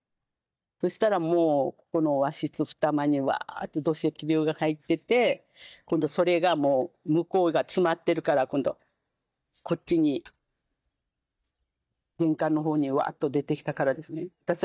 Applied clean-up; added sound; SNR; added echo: neural mask model DeepFilterNet 3.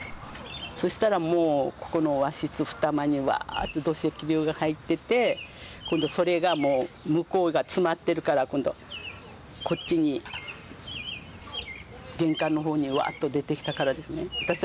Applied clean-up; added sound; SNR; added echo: none; Chirp, tweet; 16 dB; none.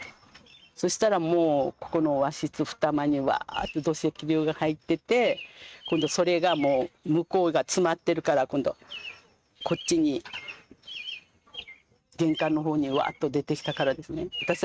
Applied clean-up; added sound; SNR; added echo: neural mask model RNNoise.